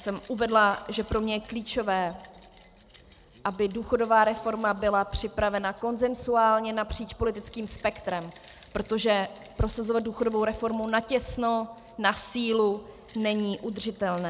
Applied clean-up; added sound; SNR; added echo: none; Keys jangling; 11 dB; none.